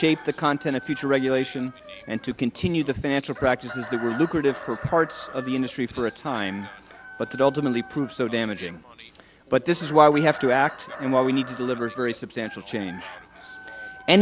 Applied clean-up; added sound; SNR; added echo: none; Chicken, rooster; 16 dB; none.